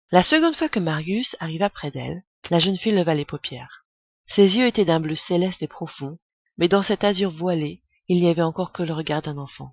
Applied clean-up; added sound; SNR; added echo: classical method Wiener filter.